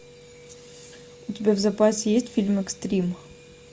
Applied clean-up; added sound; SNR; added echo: none; none; none; none.